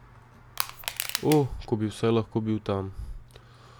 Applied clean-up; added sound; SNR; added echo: none; Crushing; 6 dB; none.